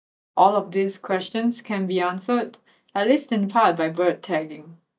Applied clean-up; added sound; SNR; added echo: neural mask model DeepFilterNet 3.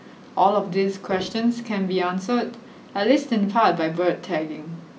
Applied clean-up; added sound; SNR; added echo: none; Walk, footsteps; 12 dB; none.